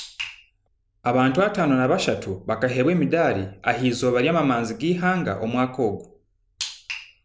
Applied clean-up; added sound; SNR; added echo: none; none; none; none.